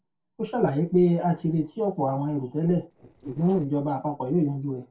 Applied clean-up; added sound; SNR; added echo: neural separator model SepFormer DNS4.